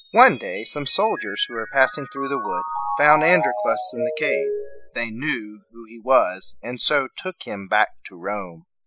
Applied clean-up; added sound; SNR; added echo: classical method spectral subtraction.